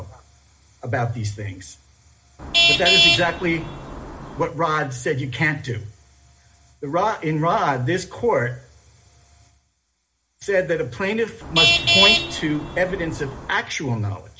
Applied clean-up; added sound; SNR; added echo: none; Traffic noise, roadway noise / Vehicle horn, car horn, honking; -5 dB; reverberation time 0.4 s.